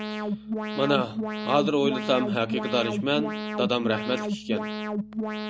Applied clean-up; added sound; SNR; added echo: none; Alarm; 2 dB; none.